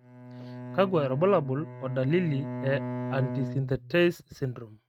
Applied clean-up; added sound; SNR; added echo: neural mask model RNNoise.